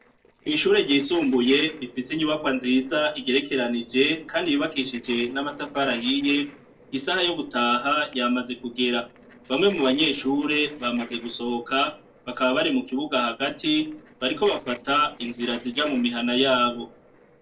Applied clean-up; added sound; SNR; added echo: neural separator model SepFormer DNS4.